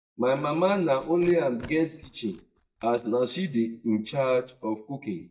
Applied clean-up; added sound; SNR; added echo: neural mask model DeepFilterNet 3.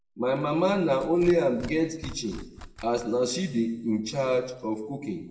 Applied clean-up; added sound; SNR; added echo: none; Tearing; 17 dB; reverberation time 0.7 s.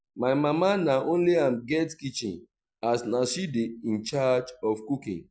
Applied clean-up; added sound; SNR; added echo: none; none; none; none.